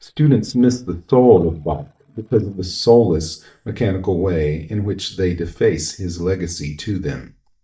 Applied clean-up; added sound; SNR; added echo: neural mask model DeepFilterNet 3.